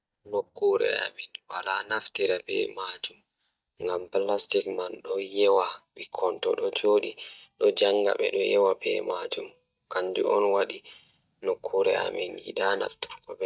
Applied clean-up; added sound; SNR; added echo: neural mask model DeepFilterNet 3.